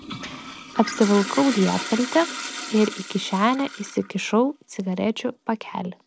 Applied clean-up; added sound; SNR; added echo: none; Toilet flush; 11 dB; none.